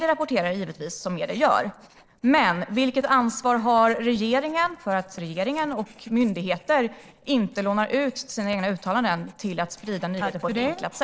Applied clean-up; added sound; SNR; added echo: neural separator model SepFormer DNS4.